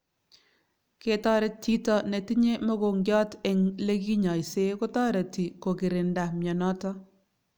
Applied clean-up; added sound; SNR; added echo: none; none; none; none.